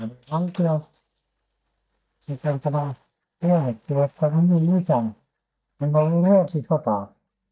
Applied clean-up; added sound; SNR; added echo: neural mask model DeepFilterNet 3.